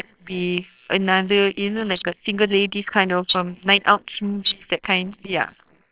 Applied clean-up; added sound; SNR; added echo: neural separator model SepFormer WHAMR!.